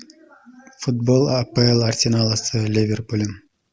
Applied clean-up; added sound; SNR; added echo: none; none; none; none.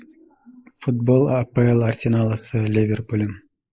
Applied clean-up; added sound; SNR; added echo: neural mask model Resemble Enhance denoiser.